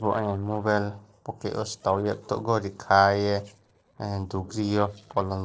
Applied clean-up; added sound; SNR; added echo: neural separator model SepFormer DNS4.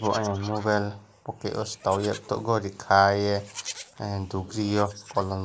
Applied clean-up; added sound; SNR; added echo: neural mask model Resemble Enhance denoiser.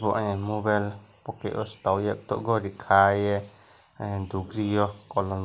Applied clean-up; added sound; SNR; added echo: none; none; none; none.